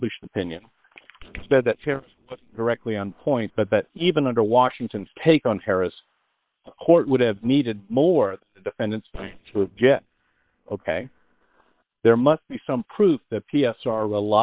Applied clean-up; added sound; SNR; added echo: neural separator model SepFormer WHAM!.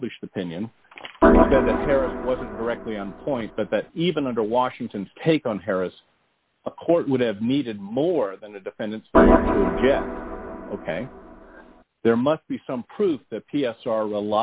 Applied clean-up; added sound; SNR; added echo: none; Organ; -3 dB; none.